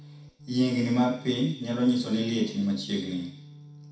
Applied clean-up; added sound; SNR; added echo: none; Organ; 19 dB; reverberation time 0.7 s.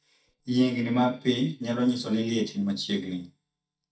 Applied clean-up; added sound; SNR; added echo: neural mask model DeepFilterNet 3.